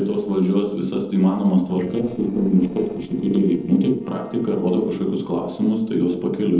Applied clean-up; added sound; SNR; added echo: neural separator model SepFormer DNS4.